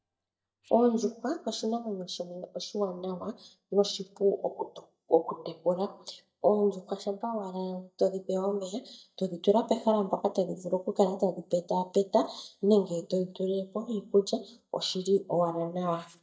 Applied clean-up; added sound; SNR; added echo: neural mask model DeepFilterNet 3.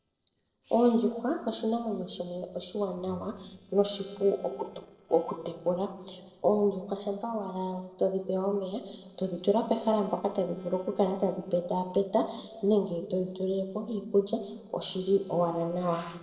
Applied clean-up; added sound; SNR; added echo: neural separator model SepFormer DNS4.